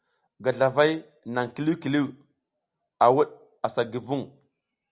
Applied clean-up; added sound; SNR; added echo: none; none; none; none.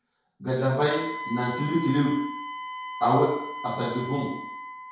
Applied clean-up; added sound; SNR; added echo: none; Wind instrument, woodwind instrument; 9 dB; reverberation time 0.6 s.